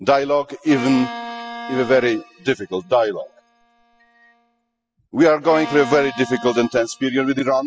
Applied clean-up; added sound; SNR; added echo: classical method spectral subtraction.